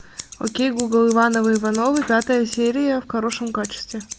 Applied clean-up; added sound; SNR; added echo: none; Scissors; 17 dB; none.